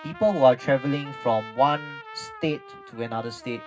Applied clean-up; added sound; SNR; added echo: none; Trumpet; 16 dB; reverberation time 0.4 s.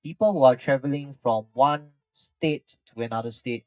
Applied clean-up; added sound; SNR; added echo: neural mask model DeepFilterNet 3.